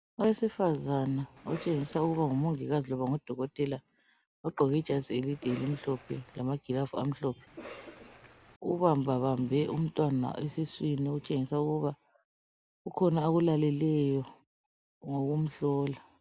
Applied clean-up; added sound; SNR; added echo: none; Cough; 18 dB; none.